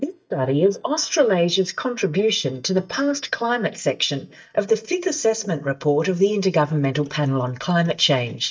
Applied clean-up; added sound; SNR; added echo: neural mask model DeepFilterNet 3.